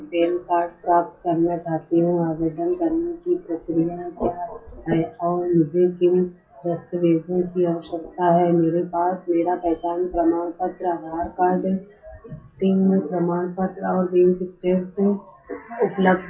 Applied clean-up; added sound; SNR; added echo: classical method WPE with log-MMSE.